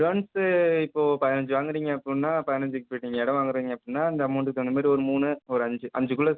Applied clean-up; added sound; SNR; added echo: none; none; none; none.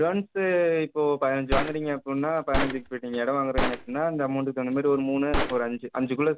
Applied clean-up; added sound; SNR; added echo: none; Gunshot, gunfire; 6 dB; none.